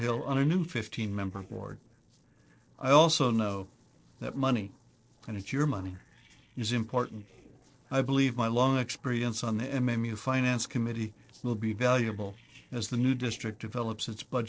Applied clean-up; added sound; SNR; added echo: neural separator model SepFormer DNS4.